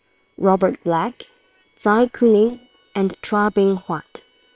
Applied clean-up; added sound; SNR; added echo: neural separator model SepFormer WHAM!.